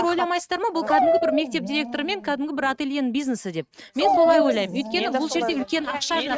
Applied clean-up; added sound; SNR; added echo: neural mask model RNNoise.